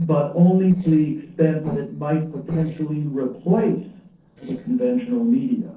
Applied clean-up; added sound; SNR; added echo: neural separator model SepFormer DNS4.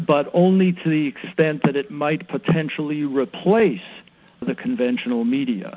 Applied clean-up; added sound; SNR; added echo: none; none; none; none.